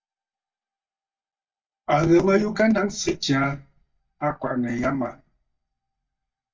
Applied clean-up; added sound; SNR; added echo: neural mask model DeepFilterNet 3.